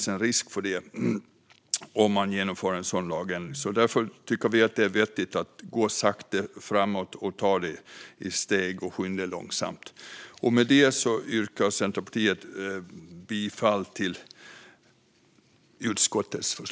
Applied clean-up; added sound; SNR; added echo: none; none; none; none.